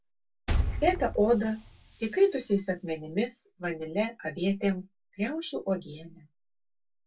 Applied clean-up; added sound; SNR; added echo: none; Liquid; 5 dB; reverberation time 0.1 s.